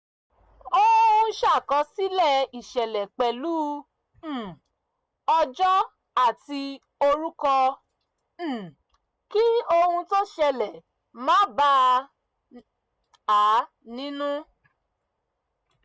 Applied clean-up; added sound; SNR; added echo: none; none; none; none.